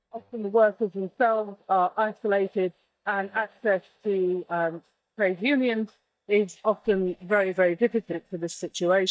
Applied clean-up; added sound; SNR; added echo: neural mask model DeepFilterNet 3.